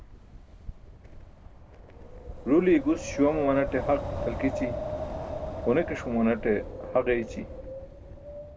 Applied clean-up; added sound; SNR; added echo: none; Wind; 7 dB; none.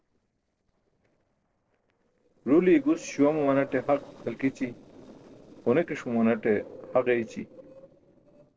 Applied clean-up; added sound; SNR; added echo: neural separator model SepFormer DNS4.